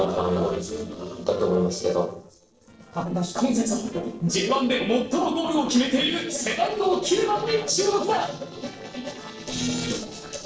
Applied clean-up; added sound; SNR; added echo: neural separator model SepFormer DNS4.